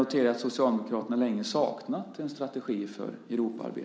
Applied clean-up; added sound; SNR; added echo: none; none; none; none.